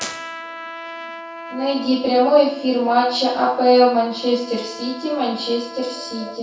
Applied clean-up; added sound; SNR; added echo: none; Trumpet; 16 dB; reverberation time 0.6 s.